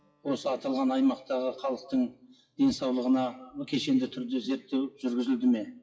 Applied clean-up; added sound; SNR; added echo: classical method WPE with log-MMSE.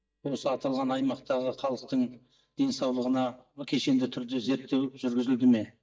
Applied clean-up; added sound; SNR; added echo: neural mask model DeepFilterNet 3.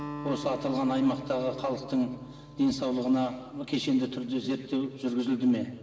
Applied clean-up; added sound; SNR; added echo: none; Acoustic guitar; 14 dB; reverberation time 2.4 s.